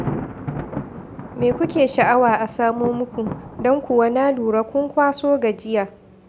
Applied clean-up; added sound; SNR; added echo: none; Thunder; 12 dB; none.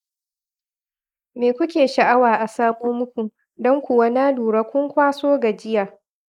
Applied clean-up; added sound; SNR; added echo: neural mask model Resemble Enhance denoiser.